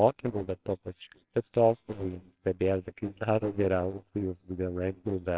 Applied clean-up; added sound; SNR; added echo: neural separator model SepFormer WHAMR!.